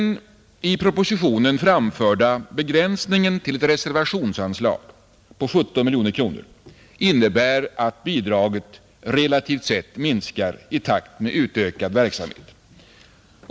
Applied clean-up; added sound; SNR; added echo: none; none; none; none.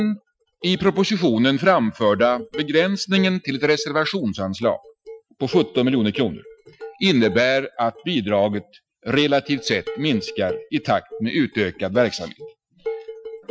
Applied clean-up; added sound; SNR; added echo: classical method Wiener filter.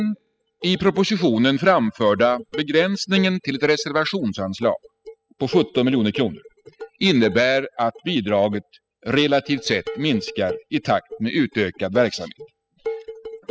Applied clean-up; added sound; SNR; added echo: classical method spectral subtraction.